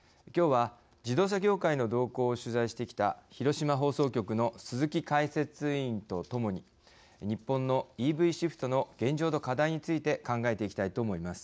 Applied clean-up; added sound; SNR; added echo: none; none; none; none.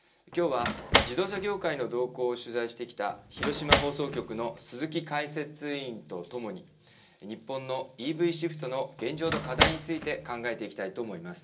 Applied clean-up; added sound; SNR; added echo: none; Slam; -3 dB; reverberation time 0.2 s.